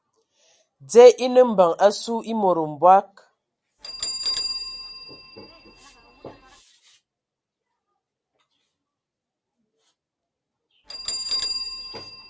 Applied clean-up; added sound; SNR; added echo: none; Bell; 13 dB; none.